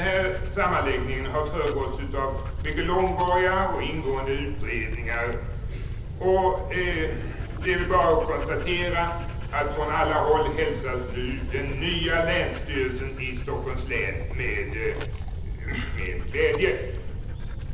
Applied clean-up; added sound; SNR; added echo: none; Dog; 4 dB; reverberation time 0.8 s.